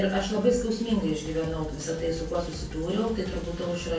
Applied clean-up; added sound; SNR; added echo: none; Drum kit; 11 dB; reverberation time 0.2 s.